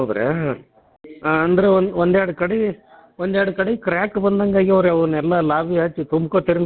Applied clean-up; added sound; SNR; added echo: none; none; none; none.